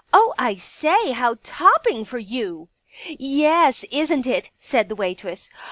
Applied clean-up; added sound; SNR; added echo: none; none; none; none.